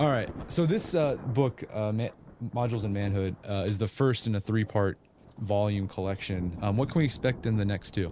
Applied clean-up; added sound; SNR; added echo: none; Thunder / Rain; 17 dB; none.